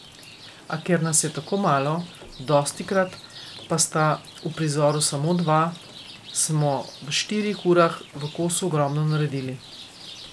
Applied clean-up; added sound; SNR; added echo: none; Rain; 19 dB; none.